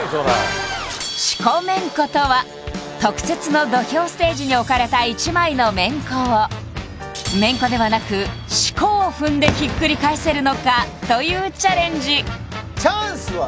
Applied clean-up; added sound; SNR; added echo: none; none; none; none.